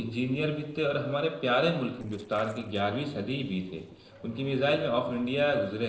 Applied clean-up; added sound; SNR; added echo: neural separator model SepFormer DNS4.